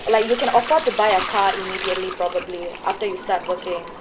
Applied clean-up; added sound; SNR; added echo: none; Sink (filling or washing) / Liquid; 9 dB; none.